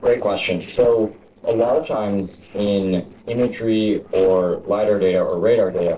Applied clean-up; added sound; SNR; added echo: neural separator model SepFormer DNS4.